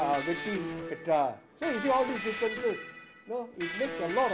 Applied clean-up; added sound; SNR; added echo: none; Electric guitar; 7 dB; none.